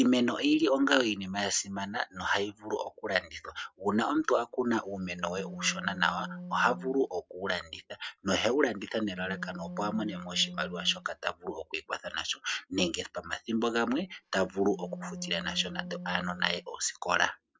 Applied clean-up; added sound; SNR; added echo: none; Wind instrument, woodwind instrument; 12 dB; none.